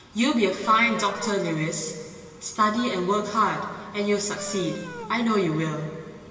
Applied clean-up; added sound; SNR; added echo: none; Wind instrument, woodwind instrument; 15 dB; reverberation time 2.0 s.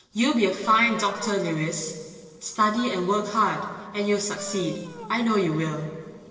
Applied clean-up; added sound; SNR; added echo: neural separator model SepFormer DNS4.